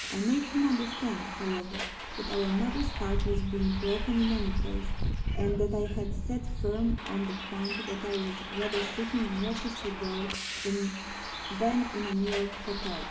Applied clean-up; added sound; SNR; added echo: none; Bus; 2 dB; reverberation time 0.8 s.